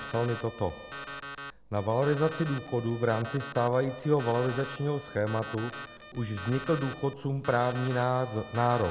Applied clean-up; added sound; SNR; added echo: none; Alarm; 13 dB; none.